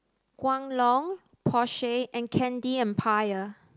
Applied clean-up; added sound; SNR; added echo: none; none; none; none.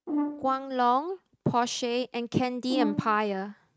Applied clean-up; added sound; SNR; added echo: neural mask model RNNoise.